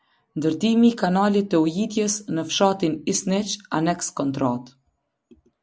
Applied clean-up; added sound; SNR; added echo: none; none; none; none.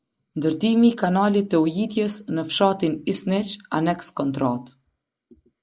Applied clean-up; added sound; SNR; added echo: neural mask model Resemble Enhance denoiser.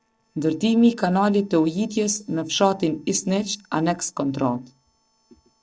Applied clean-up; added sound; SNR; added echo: neural separator model SepFormer DNS4.